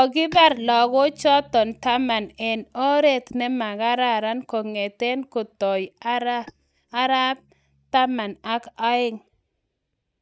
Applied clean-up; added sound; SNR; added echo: neural mask model DeepFilterNet 3.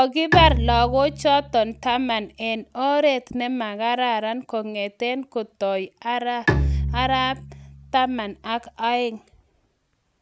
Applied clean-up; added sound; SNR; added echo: none; Bowed string instrument; 4 dB; none.